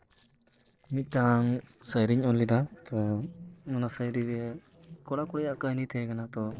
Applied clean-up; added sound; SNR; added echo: neural separator model SepFormer DNS4.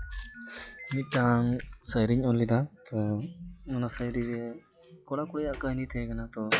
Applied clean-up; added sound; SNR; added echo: classical method log-MMSE.